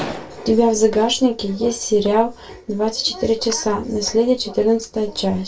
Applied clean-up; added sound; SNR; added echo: none; Gunshot, gunfire; 20 dB; reverberation time 0.2 s.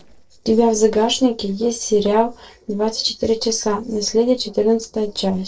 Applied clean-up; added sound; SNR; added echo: neural separator model SepFormer DNS4.